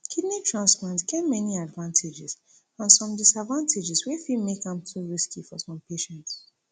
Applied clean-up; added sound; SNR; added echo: none; none; none; none.